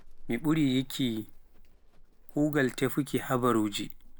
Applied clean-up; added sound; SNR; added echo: none; Livestock, farm animals, working animals; 15 dB; none.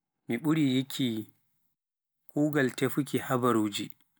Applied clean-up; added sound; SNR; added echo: none; none; none; none.